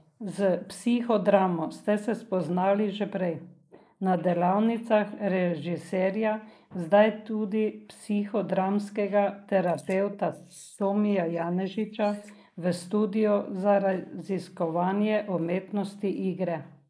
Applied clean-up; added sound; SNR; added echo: neural mask model Resemble Enhance denoiser.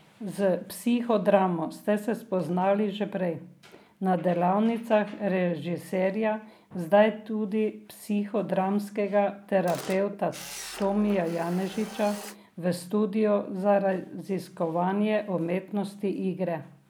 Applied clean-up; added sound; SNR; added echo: none; Camera; 15 dB; none.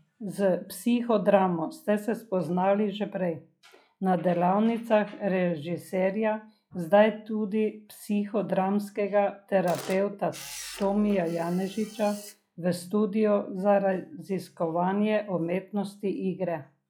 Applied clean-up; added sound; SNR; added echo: classical method log-MMSE.